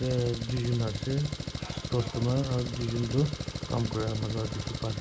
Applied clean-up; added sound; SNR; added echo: none; Engine; 5 dB; none.